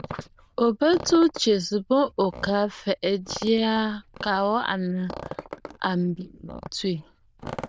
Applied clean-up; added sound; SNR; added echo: neural diffusion model UNIVERSE++.